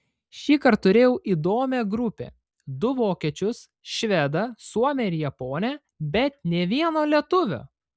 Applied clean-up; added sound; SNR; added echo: none; none; none; none.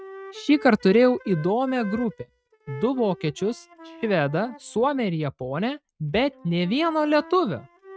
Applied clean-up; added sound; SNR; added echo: neural mask model RNNoise.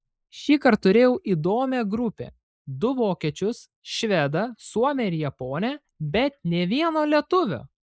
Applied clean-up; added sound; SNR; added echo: neural mask model Resemble Enhance denoiser.